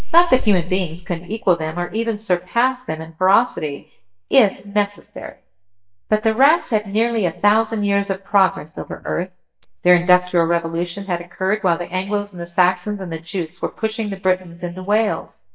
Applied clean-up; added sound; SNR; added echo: neural mask model DeepFilterNet 3.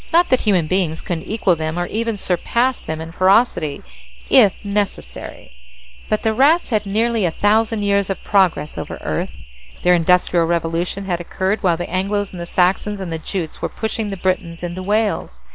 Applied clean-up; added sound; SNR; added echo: none; none; none; none.